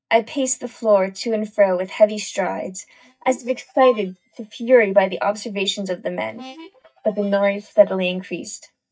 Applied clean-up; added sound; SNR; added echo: neural mask model DeepFilterNet 3.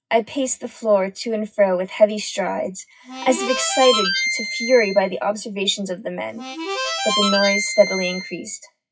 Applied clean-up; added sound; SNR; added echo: classical method WPE with log-MMSE.